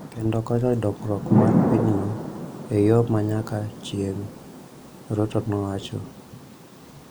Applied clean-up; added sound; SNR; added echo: none; Thunder / Rain; 3 dB; none.